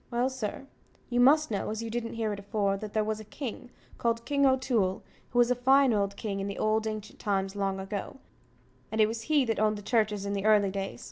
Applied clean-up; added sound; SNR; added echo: none; none; none; none.